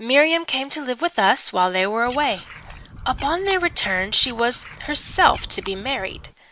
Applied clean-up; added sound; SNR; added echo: none; Frog; 15 dB; none.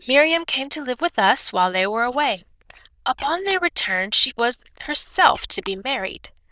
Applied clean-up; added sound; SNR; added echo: neural diffusion model UNIVERSE++.